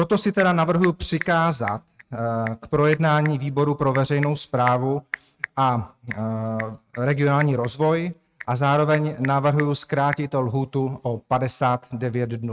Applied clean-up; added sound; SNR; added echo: neural mask model RNNoise.